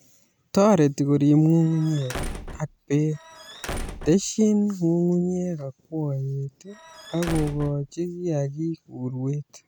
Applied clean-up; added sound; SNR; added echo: none; Squeak / Slam / Wood; 11 dB; none.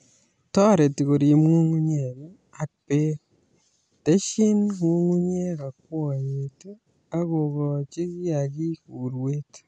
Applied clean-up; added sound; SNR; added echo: none; none; none; none.